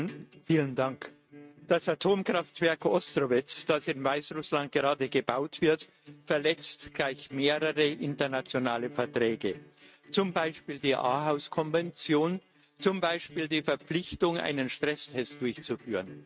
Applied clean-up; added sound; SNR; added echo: neural mask model RNNoise.